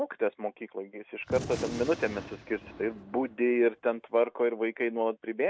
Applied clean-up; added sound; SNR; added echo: none; Gunshot, gunfire; 12 dB; none.